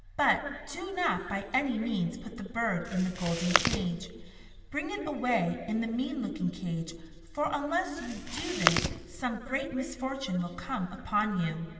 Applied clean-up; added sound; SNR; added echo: none; Chewing, mastication; 0 dB; reverberation time 2.0 s.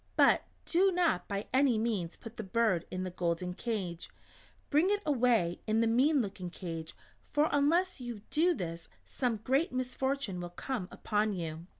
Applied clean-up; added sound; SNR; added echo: none; none; none; none.